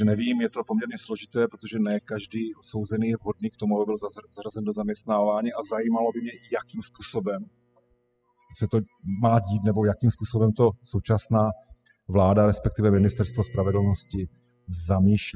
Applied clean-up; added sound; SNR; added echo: classical method spectral subtraction.